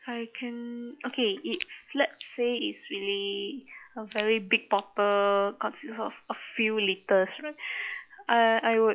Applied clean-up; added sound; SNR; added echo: classical method log-MMSE.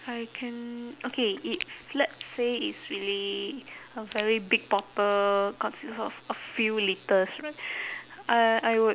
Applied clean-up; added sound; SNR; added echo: none; Crack; 17 dB; none.